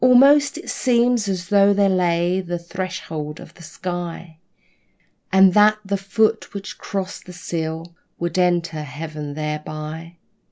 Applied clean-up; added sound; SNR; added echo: none; none; none; none.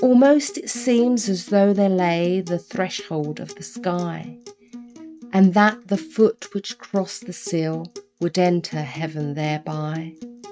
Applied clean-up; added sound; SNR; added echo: neural mask model RNNoise.